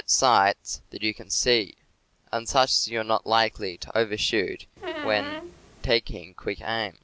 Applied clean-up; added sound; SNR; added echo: none; Squeak; 9 dB; none.